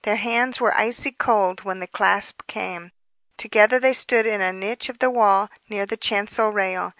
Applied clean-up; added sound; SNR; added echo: none; none; none; none.